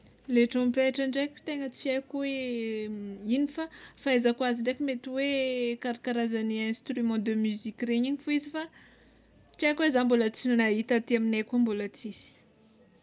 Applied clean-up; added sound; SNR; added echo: none; none; none; none.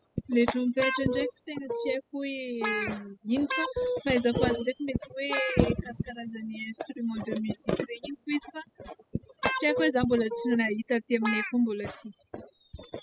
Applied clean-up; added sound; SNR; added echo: classical method spectral subtraction.